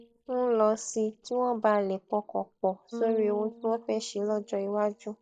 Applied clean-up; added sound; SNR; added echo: neural mask model DeepFilterNet 3.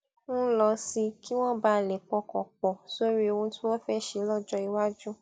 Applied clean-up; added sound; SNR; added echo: none; none; none; none.